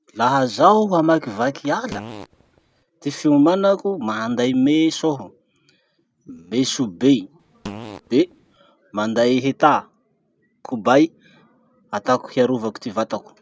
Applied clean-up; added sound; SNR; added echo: none; Fart; 17 dB; none.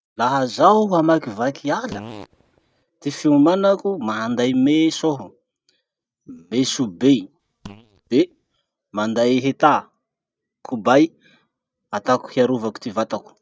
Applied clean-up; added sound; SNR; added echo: neural mask model DeepFilterNet 3.